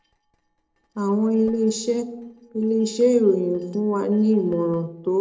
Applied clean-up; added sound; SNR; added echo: neural separator model SepFormer DNS4.